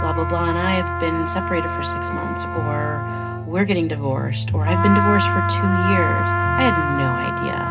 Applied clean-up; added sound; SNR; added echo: none; Trumpet; 3 dB; reverberation time 0.2 s.